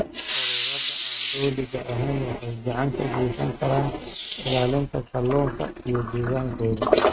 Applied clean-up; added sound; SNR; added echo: neural mask model RNNoise.